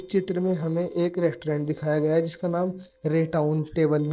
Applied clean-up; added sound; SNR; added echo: neural separator model SepFormer DNS4.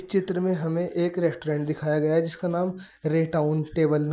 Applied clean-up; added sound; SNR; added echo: none; none; none; none.